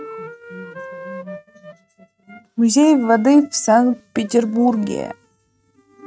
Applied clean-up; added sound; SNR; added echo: neural mask model RNNoise.